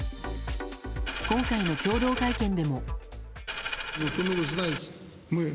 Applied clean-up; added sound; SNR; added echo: none; Coin (dropping); 4 dB; none.